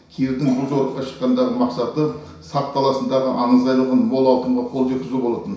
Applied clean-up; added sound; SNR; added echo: none; none; none; reverberation time 0.6 s.